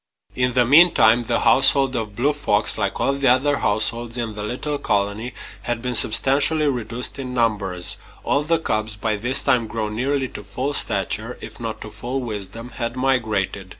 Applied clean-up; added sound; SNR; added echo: none; none; none; none.